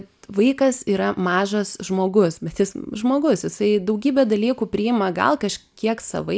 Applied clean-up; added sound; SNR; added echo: none; none; none; none.